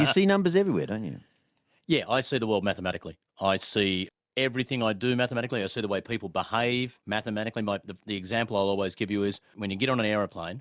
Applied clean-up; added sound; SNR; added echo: none; none; none; none.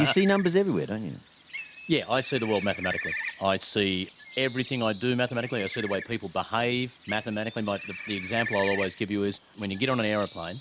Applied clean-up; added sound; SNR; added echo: none; Bird; 12 dB; none.